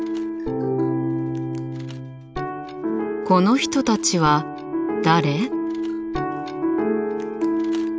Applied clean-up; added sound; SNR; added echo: none; none; none; none.